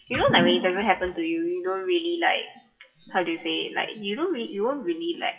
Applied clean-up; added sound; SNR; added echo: classical method WPE with log-MMSE.